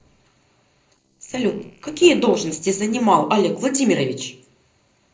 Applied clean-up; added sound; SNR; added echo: neural separator model SepFormer DNS4.